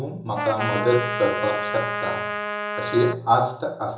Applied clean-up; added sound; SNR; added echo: none; Trumpet; 4 dB; reverberation time 0.6 s.